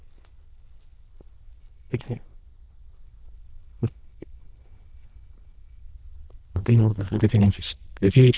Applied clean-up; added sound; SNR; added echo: neural diffusion model UNIVERSE++.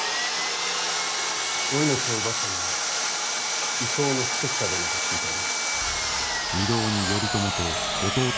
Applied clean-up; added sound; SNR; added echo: none; Sawing; -5 dB; none.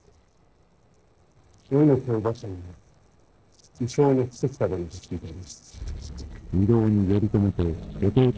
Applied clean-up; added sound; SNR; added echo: neural separator model SepFormer DNS4.